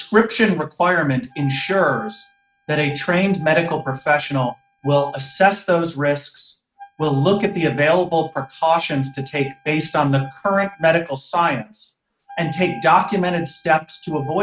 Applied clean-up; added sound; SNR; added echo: neural mask model RNNoise.